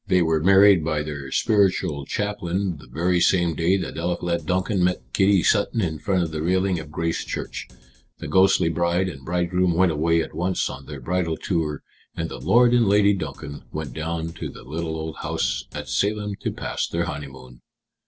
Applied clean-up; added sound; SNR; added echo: neural separator model SepFormer DNS4.